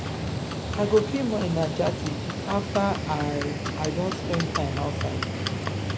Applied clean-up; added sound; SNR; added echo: none; Livestock, farm animals, working animals; 1 dB; none.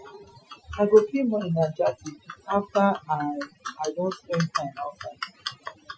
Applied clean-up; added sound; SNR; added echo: classical method Wiener filter.